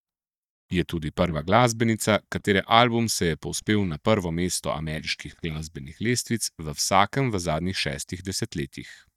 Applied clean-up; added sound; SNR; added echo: neural mask model DeepFilterNet 3.